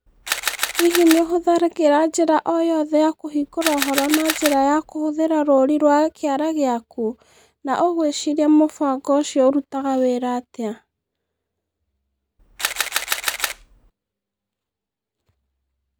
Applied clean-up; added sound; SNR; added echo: none; Camera; 5 dB; none.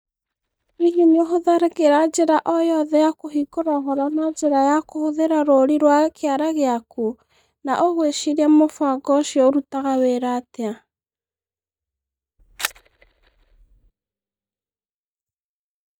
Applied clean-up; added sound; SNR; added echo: neural mask model DeepFilterNet 3.